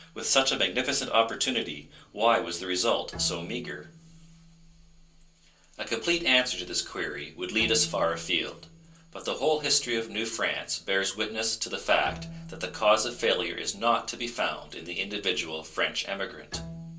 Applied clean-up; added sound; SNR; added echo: none; Bowed string instrument; 19 dB; reverberation time 0.3 s.